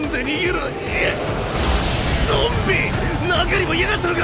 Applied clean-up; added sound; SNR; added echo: none; none; none; none.